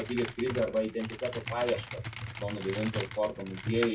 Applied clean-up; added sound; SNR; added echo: none; Computer keyboard; 6 dB; reverberation time 0.2 s.